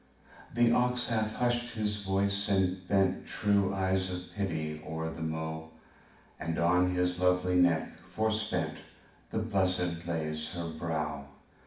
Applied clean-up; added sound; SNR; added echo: none; none; none; reverberation time 0.6 s.